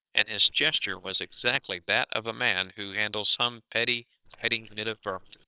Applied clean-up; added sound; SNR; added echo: neural separator model SepFormer WHAMR!.